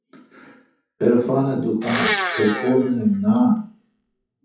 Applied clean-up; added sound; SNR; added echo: classical method WPE with log-MMSE.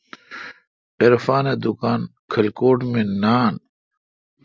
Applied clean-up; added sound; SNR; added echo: none; none; none; none.